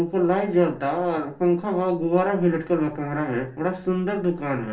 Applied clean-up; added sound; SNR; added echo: neural separator model SepFormer DNS4.